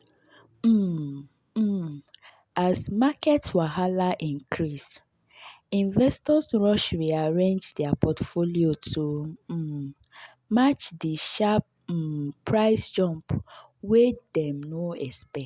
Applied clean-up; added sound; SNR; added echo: none; none; none; none.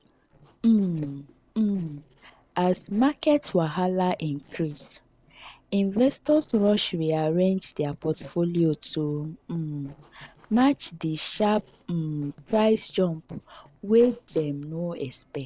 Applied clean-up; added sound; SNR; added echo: neural separator model SepFormer DNS4.